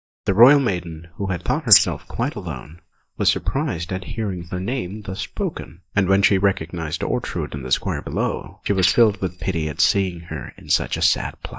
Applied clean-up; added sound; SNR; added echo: neural mask model DeepFilterNet 3.